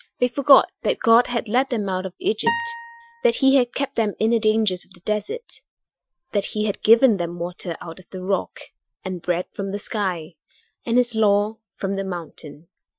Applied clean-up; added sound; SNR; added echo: classical method Wiener filter.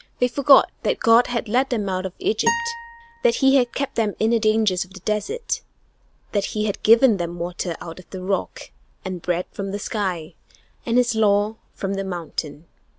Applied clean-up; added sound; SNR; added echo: none; Acoustic guitar; 7 dB; none.